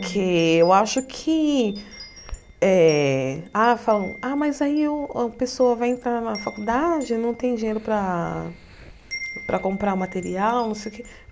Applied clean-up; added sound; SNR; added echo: none; Wind chime; 20 dB; none.